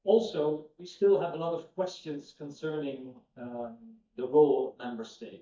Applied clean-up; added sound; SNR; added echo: neural mask model DeepFilterNet 3.